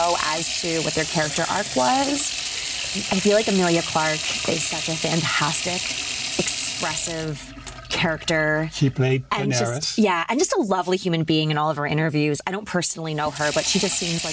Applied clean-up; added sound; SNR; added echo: none; Sink (filling or washing) / Water tap, faucet; 7 dB; none.